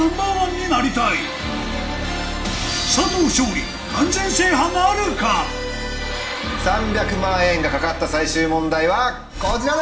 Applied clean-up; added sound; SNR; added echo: none; none; none; reverberation time 1.7 s.